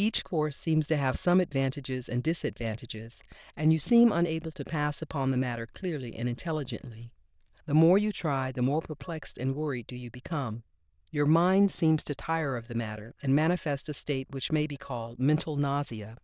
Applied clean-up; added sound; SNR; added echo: neural diffusion model UNIVERSE++.